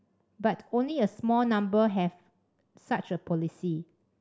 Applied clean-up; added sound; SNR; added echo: none; none; none; none.